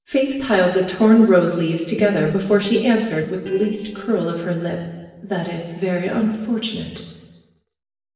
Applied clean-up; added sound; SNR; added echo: neural separator model SepFormer DNS4.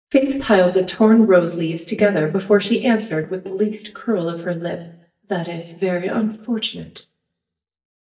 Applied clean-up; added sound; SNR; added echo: neural mask model DeepFilterNet 3.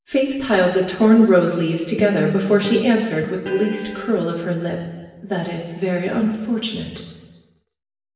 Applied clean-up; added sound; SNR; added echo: none; Electric guitar; 8 dB; reverberation time 1.2 s.